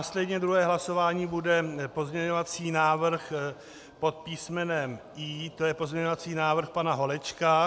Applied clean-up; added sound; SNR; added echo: none; none; none; none.